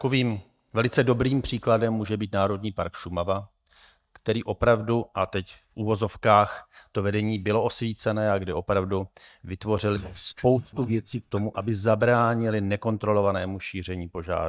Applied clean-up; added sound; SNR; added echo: neural mask model DeepFilterNet 3.